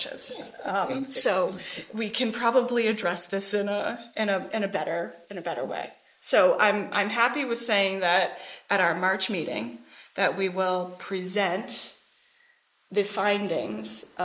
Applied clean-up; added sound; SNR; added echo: neural mask model Resemble Enhance denoiser.